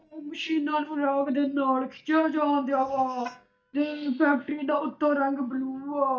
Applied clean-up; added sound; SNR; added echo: neural mask model DeepFilterNet 3.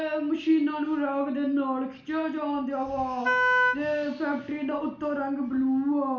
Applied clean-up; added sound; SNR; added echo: none; Wind instrument, woodwind instrument; -1 dB; reverberation time 0.5 s.